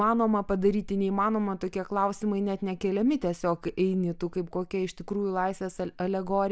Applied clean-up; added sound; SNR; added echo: none; none; none; none.